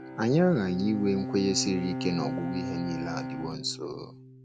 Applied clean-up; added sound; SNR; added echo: none; Bowed string instrument; 6 dB; none.